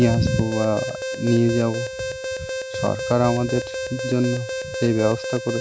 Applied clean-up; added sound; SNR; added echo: none; Alarm; 7 dB; none.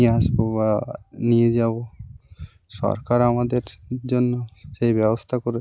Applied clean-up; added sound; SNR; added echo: none; none; none; none.